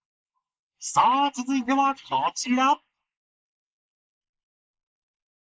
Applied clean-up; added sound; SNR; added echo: neural mask model Resemble Enhance denoiser.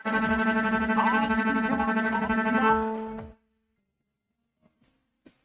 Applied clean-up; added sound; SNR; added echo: neural mask model RNNoise.